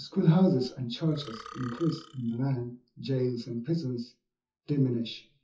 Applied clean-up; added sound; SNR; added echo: classical method WPE with log-MMSE.